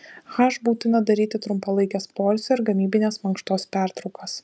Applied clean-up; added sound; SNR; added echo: none; none; none; none.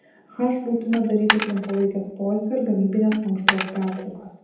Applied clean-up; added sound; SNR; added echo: none; Coin (dropping); 4 dB; reverberation time 0.8 s.